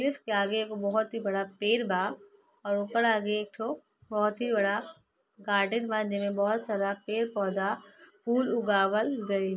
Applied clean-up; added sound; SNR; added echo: none; none; none; none.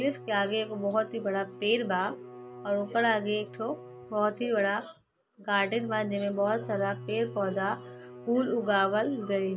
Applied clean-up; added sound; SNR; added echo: none; Bowed string instrument; 15 dB; none.